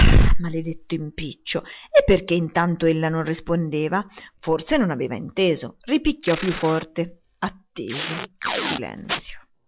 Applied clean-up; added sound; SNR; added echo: none; Packing tape, duct tape; 10 dB; none.